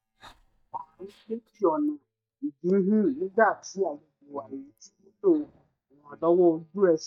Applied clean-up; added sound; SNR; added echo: neural mask model DeepFilterNet 3.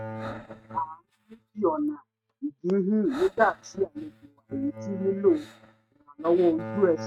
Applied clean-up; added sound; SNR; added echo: neural mask model RNNoise.